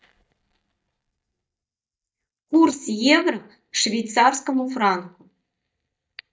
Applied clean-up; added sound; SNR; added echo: neural mask model DeepFilterNet 3.